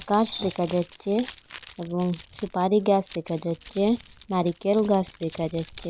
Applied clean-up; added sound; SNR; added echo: none; Keys jangling; 14 dB; none.